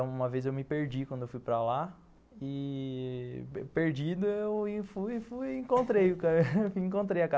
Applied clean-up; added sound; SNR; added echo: none; none; none; none.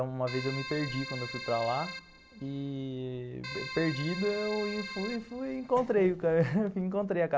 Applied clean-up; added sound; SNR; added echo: none; Keyboard (musical); 10 dB; none.